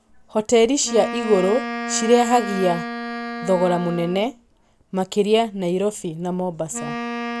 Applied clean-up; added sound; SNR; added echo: none; Wind instrument, woodwind instrument; 9 dB; none.